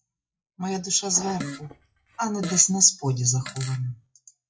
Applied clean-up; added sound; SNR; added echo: classical method WPE with log-MMSE.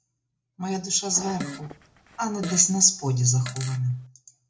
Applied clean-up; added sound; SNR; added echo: none; Fart; 14 dB; reverberation time 0.4 s.